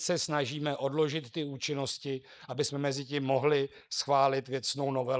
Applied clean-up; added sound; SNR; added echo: neural mask model Resemble Enhance denoiser.